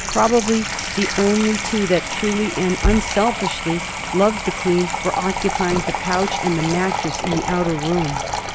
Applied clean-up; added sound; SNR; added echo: none; Sink (filling or washing) / Water tap, faucet; 4 dB; none.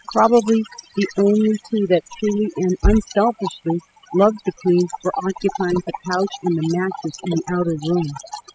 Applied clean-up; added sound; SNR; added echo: classical method spectral subtraction.